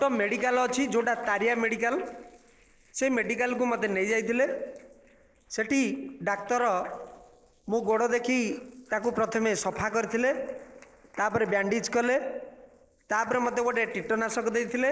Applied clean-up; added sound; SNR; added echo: neural mask model Resemble Enhance denoiser.